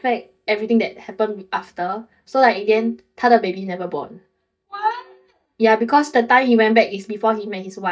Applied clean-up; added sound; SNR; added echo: neural mask model DeepFilterNet 3.